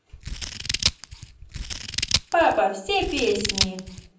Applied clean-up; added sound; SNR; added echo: none; Scissors; 2 dB; reverberation time 0.6 s.